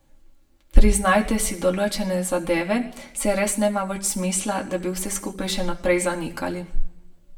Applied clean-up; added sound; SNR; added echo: none; none; none; reverberation time 0.7 s.